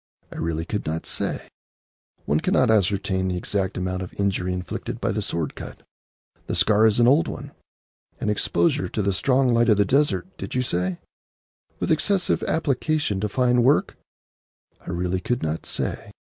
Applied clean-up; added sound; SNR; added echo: none; none; none; none.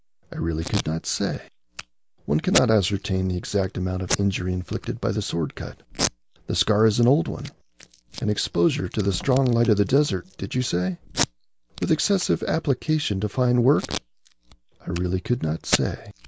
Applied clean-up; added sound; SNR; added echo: none; Packing tape, duct tape; 11 dB; none.